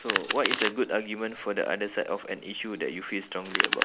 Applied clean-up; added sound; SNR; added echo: none; Domestic sounds, home sounds; 2 dB; none.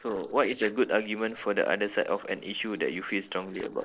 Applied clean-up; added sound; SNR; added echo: neural separator model SepFormer DNS4.